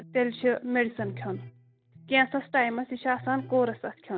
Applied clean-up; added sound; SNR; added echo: none; Electric guitar; 17 dB; none.